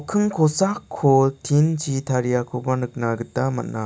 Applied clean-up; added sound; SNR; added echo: none; none; none; none.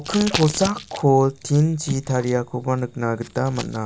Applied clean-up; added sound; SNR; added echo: none; Packing tape, duct tape; 13 dB; none.